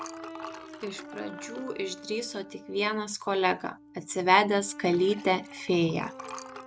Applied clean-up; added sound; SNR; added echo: none; Liquid + Brass instrument; 15 dB; none.